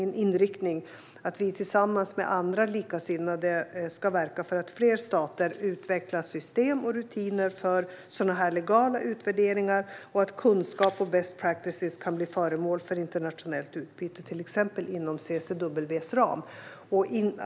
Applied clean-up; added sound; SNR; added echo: none; none; none; none.